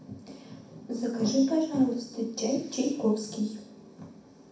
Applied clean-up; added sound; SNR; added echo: none; none; none; reverberation time 0.6 s.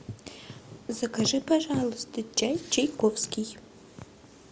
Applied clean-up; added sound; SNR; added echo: none; none; none; none.